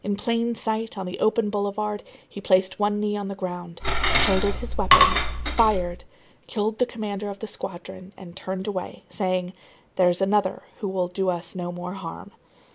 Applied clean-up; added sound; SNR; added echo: none; Cutlery, silverware / Dishes, pots, and pans; -4 dB; none.